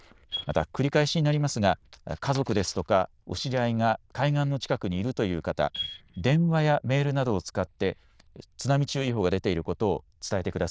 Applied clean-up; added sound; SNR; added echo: neural diffusion model UNIVERSE++.